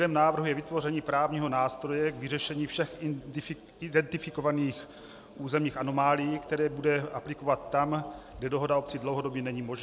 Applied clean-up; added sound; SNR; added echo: none; none; none; none.